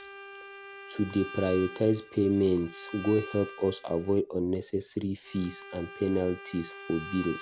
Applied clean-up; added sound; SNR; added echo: none; Bowed string instrument; 16 dB; none.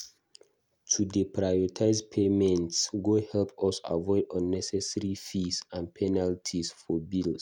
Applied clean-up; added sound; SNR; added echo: none; none; none; none.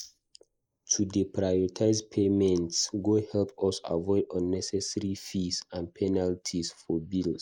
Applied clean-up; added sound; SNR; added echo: neural mask model Resemble Enhance denoiser.